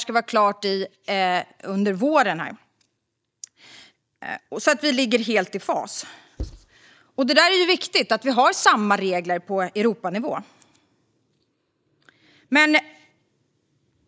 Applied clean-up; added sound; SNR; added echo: neural mask model DeepFilterNet 3.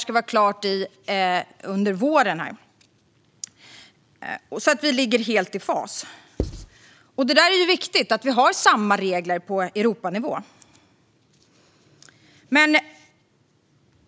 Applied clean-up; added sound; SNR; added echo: none; Writing; 6 dB; none.